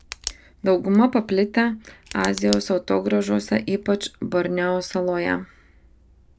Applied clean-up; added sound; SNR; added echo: none; Tick; 18 dB; none.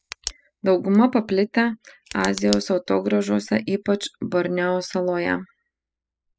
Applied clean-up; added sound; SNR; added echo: classical method spectral subtraction.